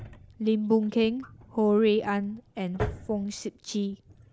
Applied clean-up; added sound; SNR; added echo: none; Drawer open or close; 14 dB; none.